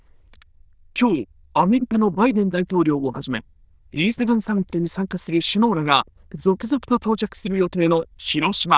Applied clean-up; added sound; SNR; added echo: neural diffusion model UNIVERSE++.